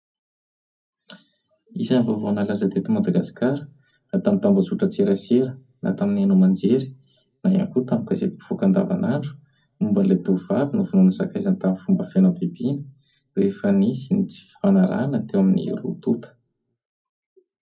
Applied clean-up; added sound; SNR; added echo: none; none; none; reverberation time 0.4 s.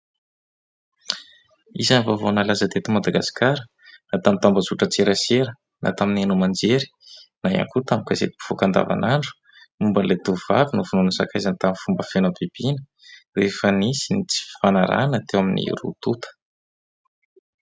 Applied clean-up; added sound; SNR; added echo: none; none; none; none.